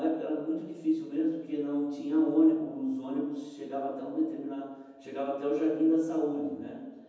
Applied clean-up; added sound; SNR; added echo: none; none; none; reverberation time 1.1 s.